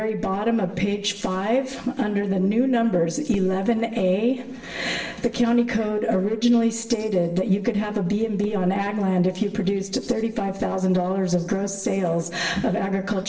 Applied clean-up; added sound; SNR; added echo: neural separator model SepFormer DNS4.